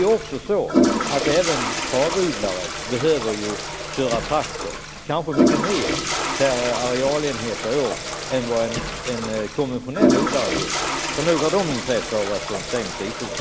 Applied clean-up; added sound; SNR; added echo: none; Toilet flush; 1 dB; none.